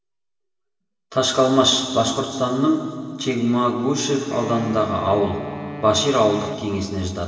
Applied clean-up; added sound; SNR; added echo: none; Wind instrument, woodwind instrument; 14 dB; reverberation time 2.7 s.